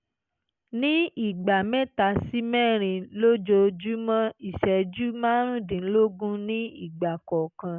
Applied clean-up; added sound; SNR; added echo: none; none; none; none.